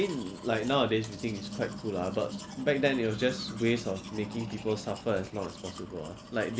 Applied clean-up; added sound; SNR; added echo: none; Domestic sounds, home sounds; 16 dB; none.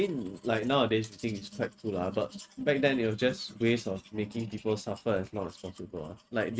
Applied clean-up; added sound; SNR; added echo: neural mask model RNNoise.